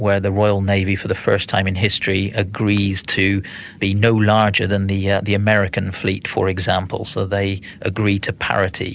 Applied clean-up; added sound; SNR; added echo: none; none; none; none.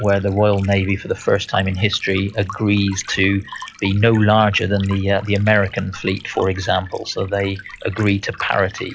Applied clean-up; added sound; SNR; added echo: classical method log-MMSE.